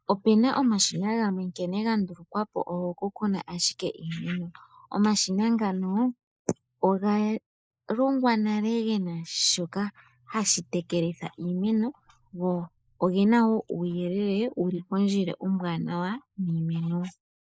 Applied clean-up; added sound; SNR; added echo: neural mask model Resemble Enhance denoiser.